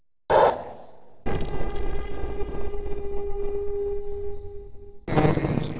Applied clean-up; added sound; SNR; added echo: neural separator model SepFormer DNS4.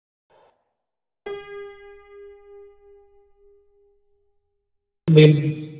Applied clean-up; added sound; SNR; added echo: none; Piano; 19 dB; reverberation time 3.0 s.